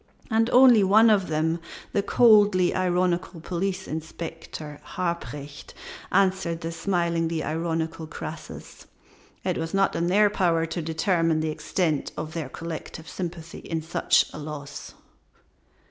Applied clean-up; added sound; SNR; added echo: none; none; none; none.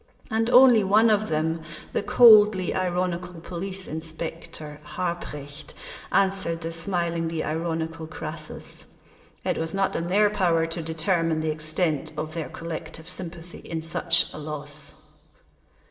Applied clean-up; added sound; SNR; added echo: none; none; none; reverberation time 2.1 s.